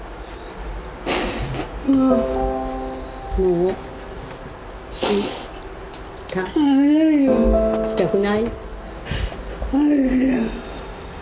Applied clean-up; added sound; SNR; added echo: none; none; none; none.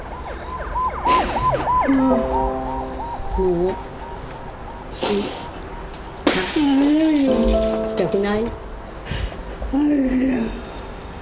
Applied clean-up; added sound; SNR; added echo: none; Shatter + Alarm; 5 dB; none.